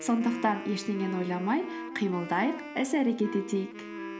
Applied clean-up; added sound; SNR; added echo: none; Wind instrument, woodwind instrument + Wind instrument, woodwind instrument; 10 dB; none.